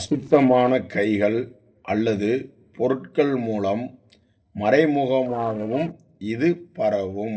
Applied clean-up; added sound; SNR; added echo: neural separator model SepFormer DNS4.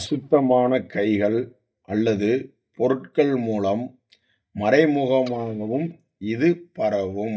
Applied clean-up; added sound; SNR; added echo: neural mask model DeepFilterNet 3.